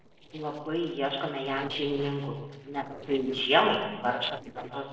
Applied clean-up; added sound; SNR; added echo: neural separator model SepFormer DNS4.